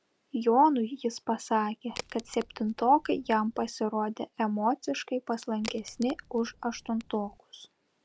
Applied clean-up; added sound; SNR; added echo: none; Crack; 18 dB; none.